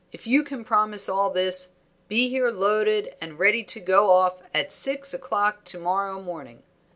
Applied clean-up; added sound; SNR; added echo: none; none; none; none.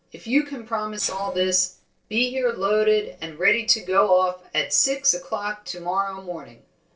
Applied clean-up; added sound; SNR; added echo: neural separator model SepFormer DNS4.